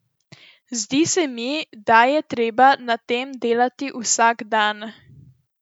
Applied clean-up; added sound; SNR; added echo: none; none; none; none.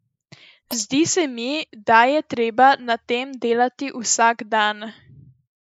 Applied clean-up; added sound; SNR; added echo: neural mask model Resemble Enhance denoiser.